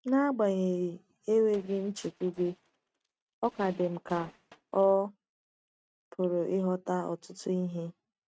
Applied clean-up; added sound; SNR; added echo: neural mask model RNNoise.